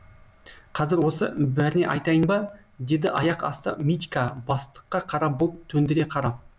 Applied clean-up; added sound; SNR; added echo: none; none; none; none.